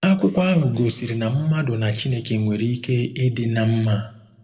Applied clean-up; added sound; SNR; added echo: neural separator model SepFormer DNS4.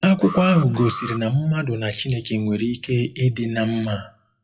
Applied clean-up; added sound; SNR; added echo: classical method WPE with log-MMSE.